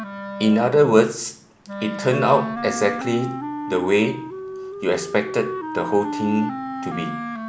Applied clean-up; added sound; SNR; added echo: none; Wind instrument, woodwind instrument; 8 dB; none.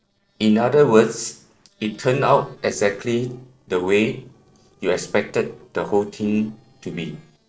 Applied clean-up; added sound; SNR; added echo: neural separator model SepFormer DNS4.